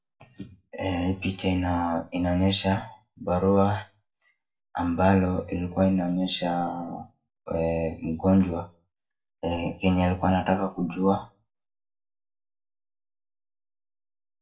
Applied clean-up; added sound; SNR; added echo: none; none; none; reverberation time 0.2 s.